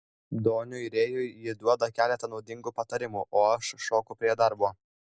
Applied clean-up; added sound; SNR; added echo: none; none; none; none.